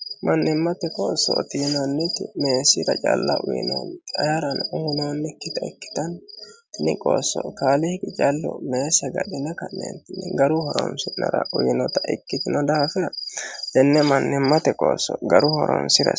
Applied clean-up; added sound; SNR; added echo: none; none; none; none.